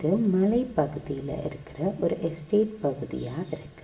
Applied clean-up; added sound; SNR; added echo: none; none; none; reverberation time 0.8 s.